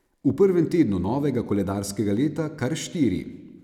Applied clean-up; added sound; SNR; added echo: none; none; none; none.